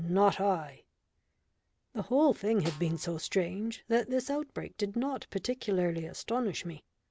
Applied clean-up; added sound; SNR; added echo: none; Snare drum; 19 dB; none.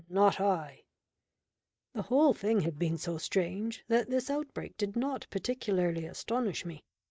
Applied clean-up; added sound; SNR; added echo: neural mask model DeepFilterNet 3.